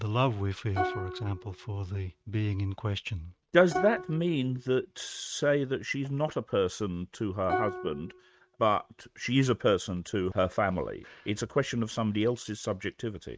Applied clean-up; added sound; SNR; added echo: neural mask model RNNoise.